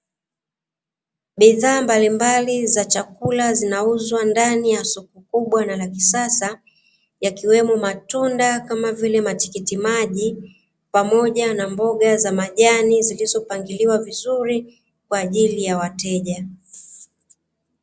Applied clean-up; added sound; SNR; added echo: none; none; none; none.